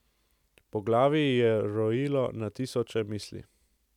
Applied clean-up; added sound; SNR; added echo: none; none; none; none.